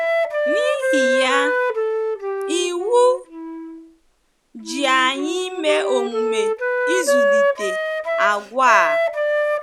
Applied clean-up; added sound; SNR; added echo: none; Wind instrument, woodwind instrument; -1 dB; none.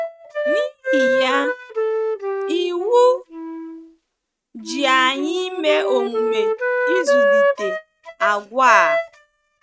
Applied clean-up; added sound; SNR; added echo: neural mask model RNNoise.